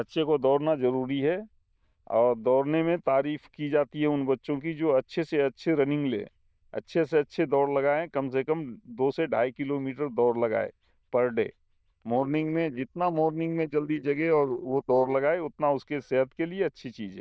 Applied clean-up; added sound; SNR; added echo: neural diffusion model UNIVERSE++.